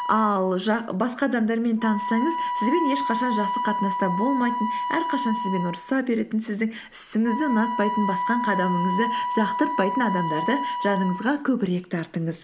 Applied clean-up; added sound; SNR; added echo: none; Wind instrument, woodwind instrument; 4 dB; none.